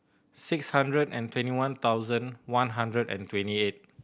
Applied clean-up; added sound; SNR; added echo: none; none; none; none.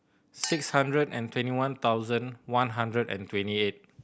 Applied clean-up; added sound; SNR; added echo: none; Chink, clink; 15 dB; none.